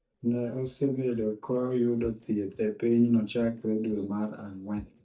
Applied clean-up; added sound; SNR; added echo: neural mask model DeepFilterNet 3.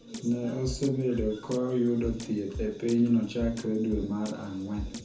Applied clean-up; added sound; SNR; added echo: none; Drum kit; 12 dB; reverberation time 0.6 s.